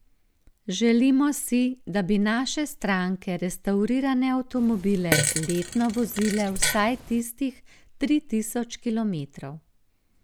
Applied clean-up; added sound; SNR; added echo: none; Fart; 4 dB; none.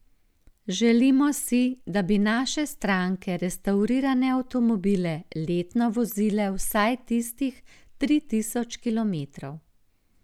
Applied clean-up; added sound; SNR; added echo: none; none; none; none.